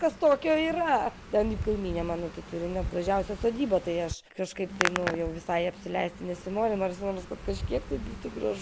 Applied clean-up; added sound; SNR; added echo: none; Hands; 9 dB; none.